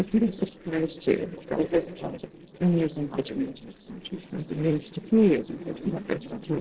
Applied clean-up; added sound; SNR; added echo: neural separator model SepFormer DNS4.